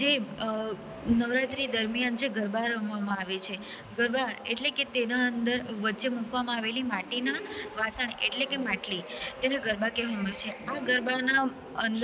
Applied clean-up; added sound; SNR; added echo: none; none; none; none.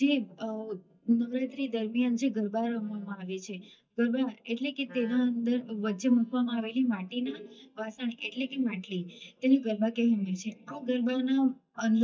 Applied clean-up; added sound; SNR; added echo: neural mask model DeepFilterNet 3.